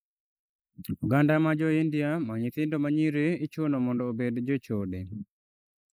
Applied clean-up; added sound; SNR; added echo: neural mask model Resemble Enhance denoiser.